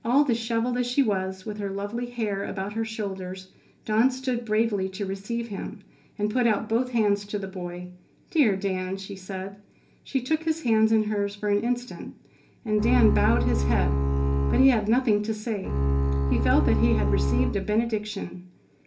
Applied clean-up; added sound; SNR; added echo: none; Bowed string instrument; -2 dB; reverberation time 0.3 s.